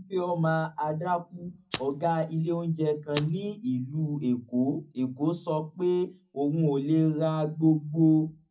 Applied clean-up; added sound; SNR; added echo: none; Rattle (instrument); 10 dB; reverberation time 0.4 s.